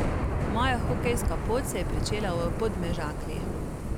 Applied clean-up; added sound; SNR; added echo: none; Thunder / Rain; -3 dB; none.